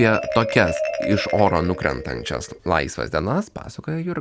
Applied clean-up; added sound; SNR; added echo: none; Marimba, xylophone; 8 dB; none.